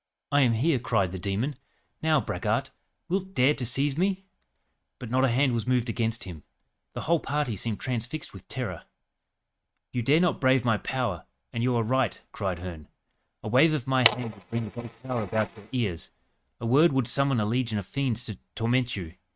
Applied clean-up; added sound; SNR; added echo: neural mask model RNNoise.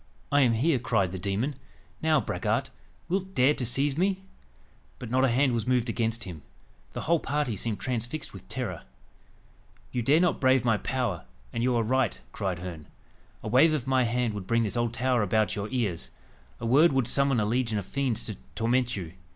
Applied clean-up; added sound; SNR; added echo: none; none; none; none.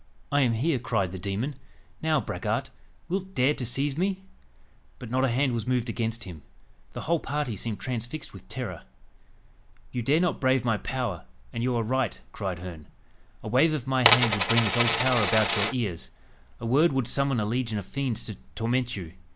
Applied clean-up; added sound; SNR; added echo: none; Coin (dropping); -3 dB; none.